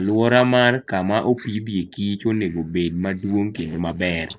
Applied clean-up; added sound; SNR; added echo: neural separator model SepFormer DNS4.